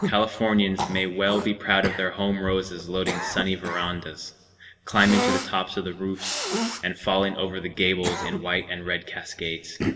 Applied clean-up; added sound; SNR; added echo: none; Cough; 7 dB; reverberation time 1.6 s.